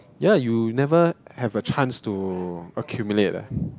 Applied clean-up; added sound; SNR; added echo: none; none; none; none.